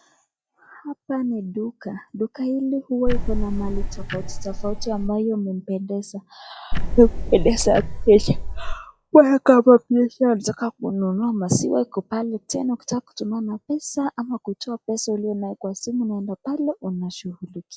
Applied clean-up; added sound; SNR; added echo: classical method log-MMSE.